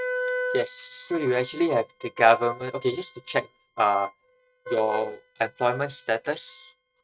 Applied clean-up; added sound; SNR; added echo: neural mask model RNNoise.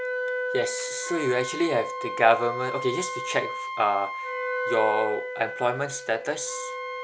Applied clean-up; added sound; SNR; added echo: none; Wind instrument, woodwind instrument + Wind instrument, woodwind instrument; 5 dB; none.